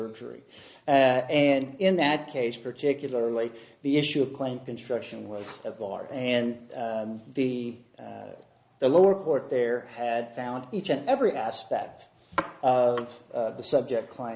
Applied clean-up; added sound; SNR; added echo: none; none; none; none.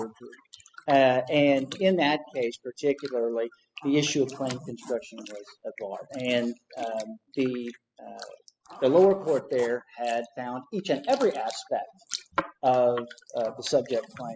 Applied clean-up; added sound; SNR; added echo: classical method spectral subtraction.